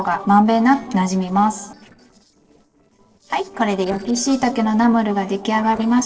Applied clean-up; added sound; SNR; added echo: neural separator model SepFormer DNS4.